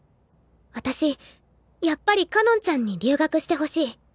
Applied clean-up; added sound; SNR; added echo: none; none; none; none.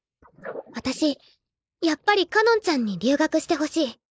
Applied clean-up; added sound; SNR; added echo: neural mask model Resemble Enhance denoiser.